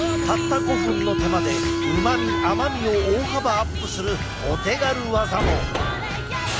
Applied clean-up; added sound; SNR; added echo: none; Subway, metro, underground; 3 dB; none.